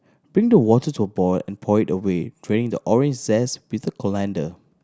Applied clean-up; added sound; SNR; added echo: none; none; none; none.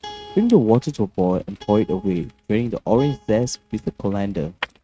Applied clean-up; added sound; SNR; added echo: neural mask model RNNoise.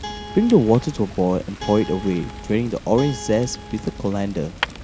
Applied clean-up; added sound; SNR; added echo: none; Fire + Guitar; 12 dB; none.